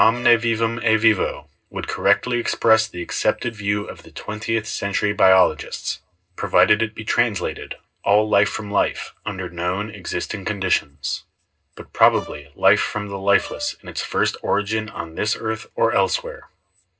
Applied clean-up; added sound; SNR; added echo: neural separator model SepFormer DNS4.